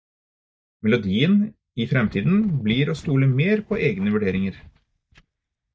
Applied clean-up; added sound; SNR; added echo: neural mask model DeepFilterNet 3.